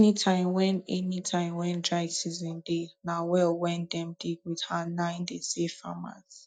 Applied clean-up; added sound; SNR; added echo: neural mask model DeepFilterNet 3.